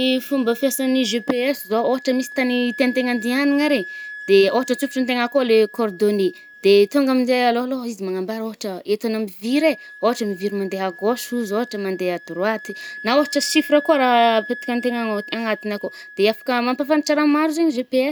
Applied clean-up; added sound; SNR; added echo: none; Wind instrument, woodwind instrument; 18 dB; none.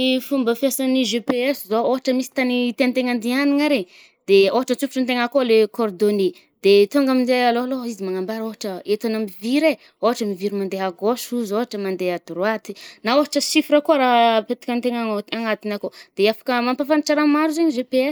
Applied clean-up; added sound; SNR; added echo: neural mask model Resemble Enhance denoiser.